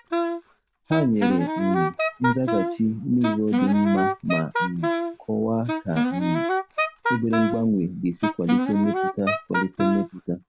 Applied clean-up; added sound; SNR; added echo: none; Wind instrument, woodwind instrument; 1 dB; none.